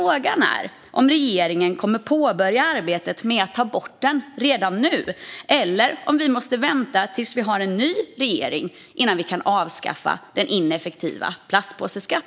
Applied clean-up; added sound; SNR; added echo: none; none; none; none.